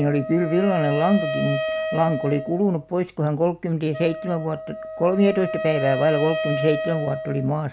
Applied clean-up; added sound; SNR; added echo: none; Wind instrument, woodwind instrument; 6 dB; none.